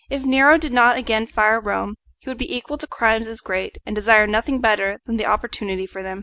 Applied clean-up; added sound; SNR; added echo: none; none; none; none.